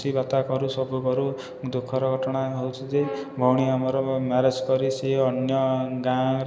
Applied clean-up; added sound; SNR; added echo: none; none; none; none.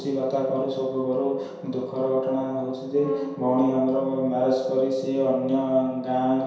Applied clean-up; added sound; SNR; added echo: none; none; none; reverberation time 0.7 s.